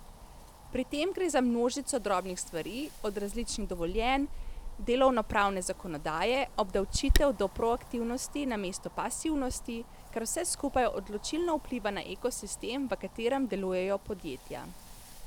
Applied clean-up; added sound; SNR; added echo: none; Wind; 7 dB; none.